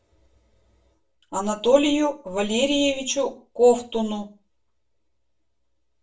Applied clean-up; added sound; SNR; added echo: none; none; none; reverberation time 0.3 s.